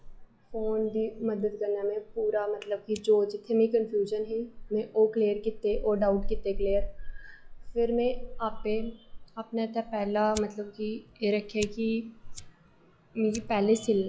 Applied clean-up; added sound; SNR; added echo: classical method log-MMSE.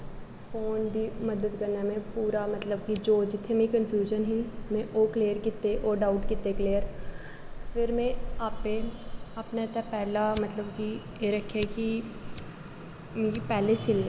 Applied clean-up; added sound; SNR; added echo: none; Fire; 7 dB; none.